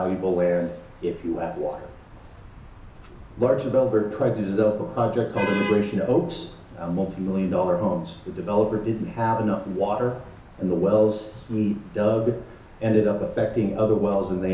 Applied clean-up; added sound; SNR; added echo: none; Traffic noise, roadway noise / Vehicle horn, car horn, honking; 18 dB; reverberation time 0.7 s.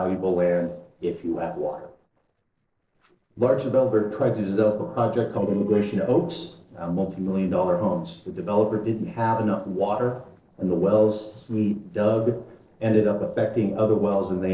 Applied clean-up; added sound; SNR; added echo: neural separator model SepFormer DNS4.